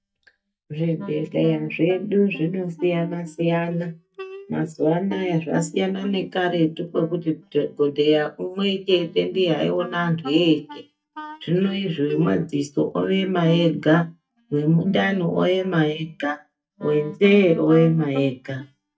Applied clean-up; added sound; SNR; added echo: neural mask model DeepFilterNet 3.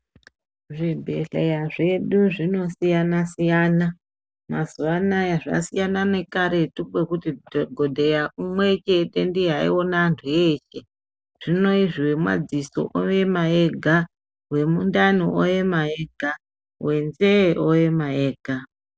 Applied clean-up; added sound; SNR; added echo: none; none; none; none.